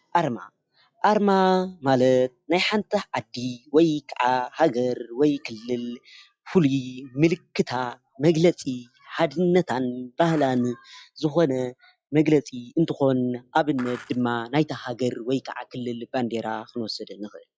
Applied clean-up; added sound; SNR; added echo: classical method log-MMSE.